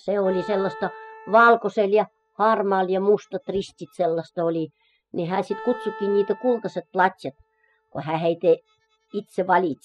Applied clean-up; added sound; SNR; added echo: classical method spectral subtraction.